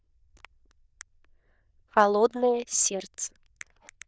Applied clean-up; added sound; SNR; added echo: neural diffusion model UNIVERSE++.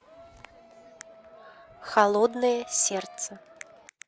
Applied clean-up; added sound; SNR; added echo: none; Crowd; 20 dB; none.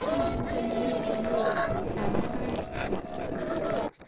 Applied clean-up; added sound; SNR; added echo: neural separator model SepFormer DNS4.